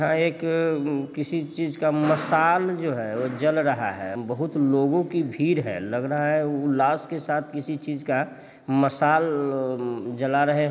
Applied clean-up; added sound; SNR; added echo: none; none; none; none.